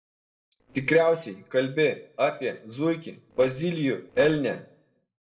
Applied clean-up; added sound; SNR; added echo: neural separator model SepFormer DNS4.